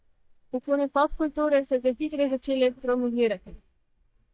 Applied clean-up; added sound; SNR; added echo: neural mask model DeepFilterNet 3.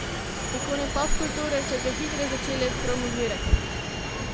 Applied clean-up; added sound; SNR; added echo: none; Subway, metro, underground; -1 dB; none.